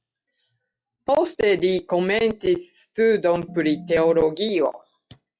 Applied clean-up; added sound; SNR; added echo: classical method log-MMSE.